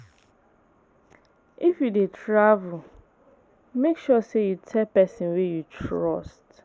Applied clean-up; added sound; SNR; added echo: none; none; none; none.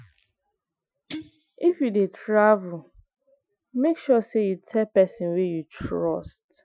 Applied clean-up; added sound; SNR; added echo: classical method Wiener filter.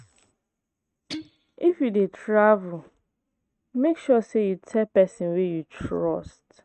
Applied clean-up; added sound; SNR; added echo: neural mask model RNNoise.